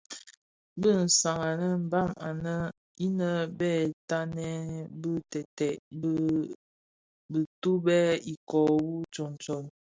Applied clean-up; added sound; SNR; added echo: none; none; none; none.